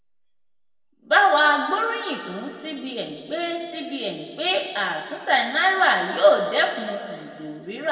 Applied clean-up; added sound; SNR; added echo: none; none; none; reverberation time 2.2 s.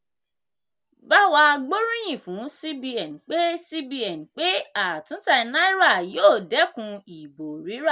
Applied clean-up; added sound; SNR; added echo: none; none; none; none.